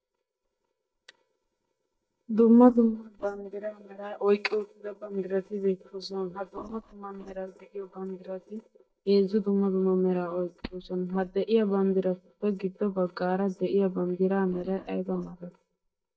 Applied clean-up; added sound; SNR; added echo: neural mask model DeepFilterNet 3.